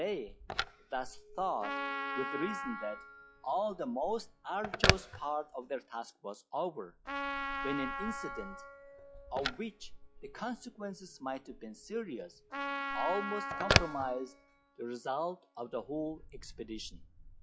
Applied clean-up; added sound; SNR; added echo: classical method log-MMSE.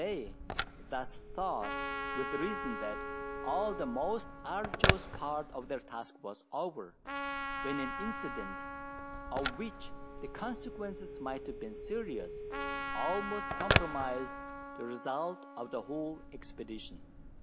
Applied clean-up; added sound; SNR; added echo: none; Telephone + Trumpet; -1 dB; none.